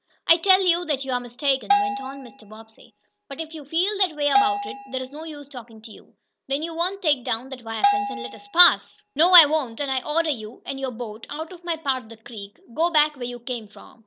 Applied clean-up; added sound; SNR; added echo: none; Bell; 1 dB; none.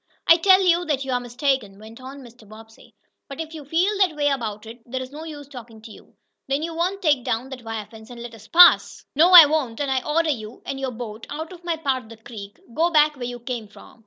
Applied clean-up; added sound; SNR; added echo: none; none; none; none.